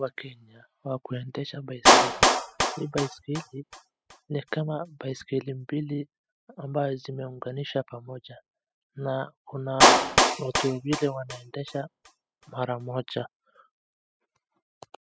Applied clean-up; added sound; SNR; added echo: classical method spectral subtraction.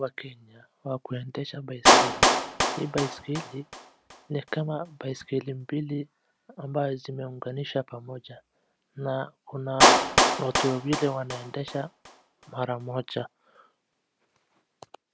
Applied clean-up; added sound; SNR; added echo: none; Clapping; -5 dB; none.